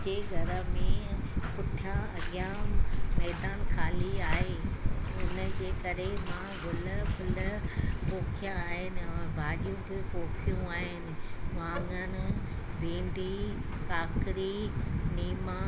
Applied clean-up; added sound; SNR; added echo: none; Bathtub (filling or washing); 0 dB; none.